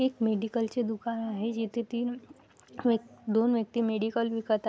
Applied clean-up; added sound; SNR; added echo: none; none; none; none.